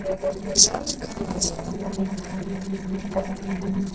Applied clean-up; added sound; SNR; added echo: neural separator model SepFormer DNS4.